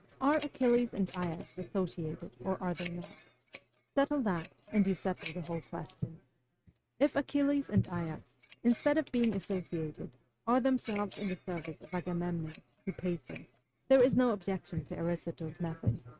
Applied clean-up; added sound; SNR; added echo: neural mask model RNNoise.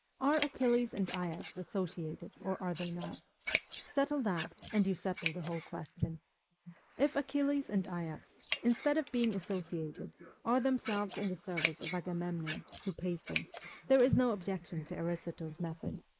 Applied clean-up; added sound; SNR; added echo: neural mask model Resemble Enhance denoiser.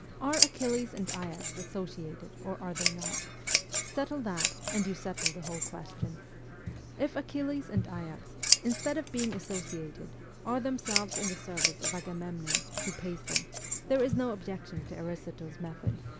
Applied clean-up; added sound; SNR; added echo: none; Scissors; -1 dB; none.